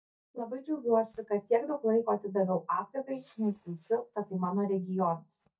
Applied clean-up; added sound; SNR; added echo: neural mask model DeepFilterNet 3.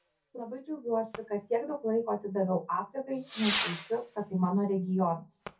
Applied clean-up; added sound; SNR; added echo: none; Whoosh, swoosh, swish / Fireworks; 11 dB; reverberation time 0.3 s.